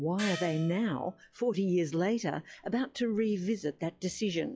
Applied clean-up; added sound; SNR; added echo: classical method log-MMSE.